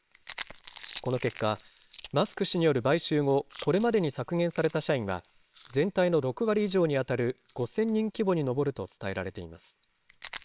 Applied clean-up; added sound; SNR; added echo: neural separator model SepFormer WHAMR!.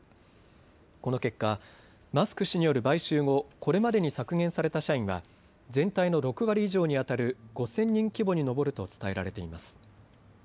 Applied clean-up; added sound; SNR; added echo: none; none; none; none.